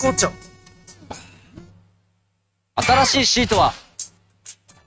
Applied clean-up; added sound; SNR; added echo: neural mask model RNNoise.